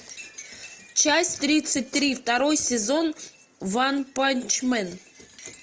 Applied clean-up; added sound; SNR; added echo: none; none; none; none.